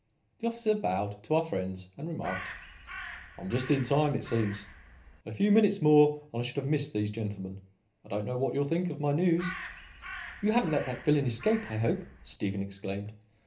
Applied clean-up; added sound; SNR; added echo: none; Crow; 14 dB; reverberation time 0.3 s.